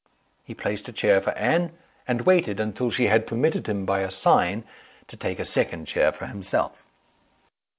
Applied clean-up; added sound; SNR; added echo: none; none; none; none.